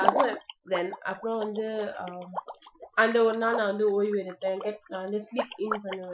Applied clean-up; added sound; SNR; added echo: classical method Wiener filter.